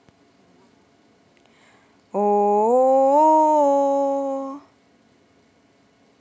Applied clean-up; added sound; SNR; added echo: none; none; none; none.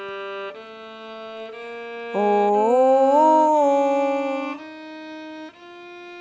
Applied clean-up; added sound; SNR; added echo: none; Bowed string instrument; 11 dB; none.